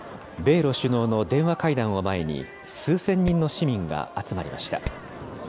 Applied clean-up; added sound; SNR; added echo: none; Hammer; 9 dB; none.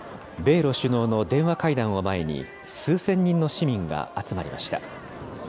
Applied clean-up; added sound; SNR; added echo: none; none; none; none.